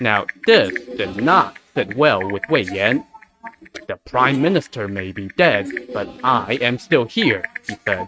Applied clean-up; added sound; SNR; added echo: neural mask model RNNoise.